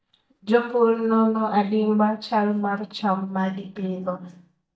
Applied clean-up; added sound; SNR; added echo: neural mask model DeepFilterNet 3.